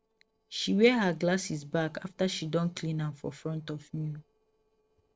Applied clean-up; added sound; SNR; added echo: neural separator model SepFormer DNS4.